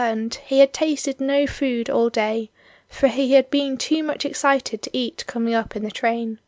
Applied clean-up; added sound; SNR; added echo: none; none; none; none.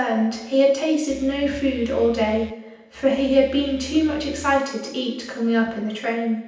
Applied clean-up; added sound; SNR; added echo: none; Musical instrument; 17 dB; reverberation time 0.9 s.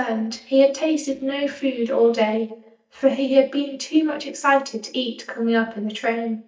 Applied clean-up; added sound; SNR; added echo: neural mask model DeepFilterNet 3.